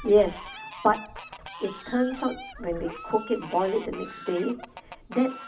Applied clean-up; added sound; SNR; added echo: none; Fowl; 14 dB; reverberation time 0.4 s.